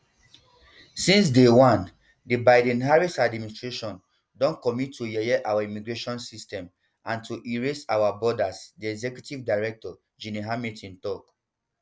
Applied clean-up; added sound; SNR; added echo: none; none; none; none.